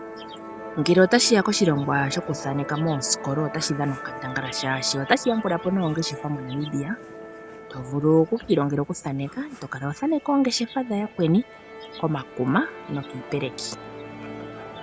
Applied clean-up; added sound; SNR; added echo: none; Musical instrument; 14 dB; none.